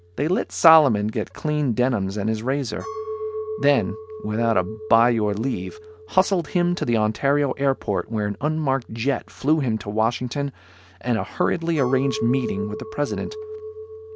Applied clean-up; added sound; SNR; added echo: none; Chink, clink; 13 dB; none.